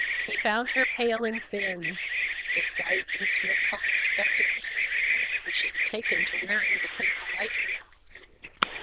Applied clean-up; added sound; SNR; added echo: neural diffusion model UNIVERSE++.